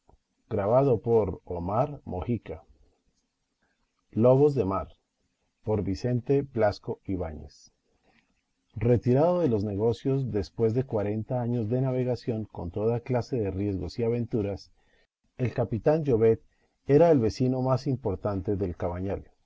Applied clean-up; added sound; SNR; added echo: none; none; none; none.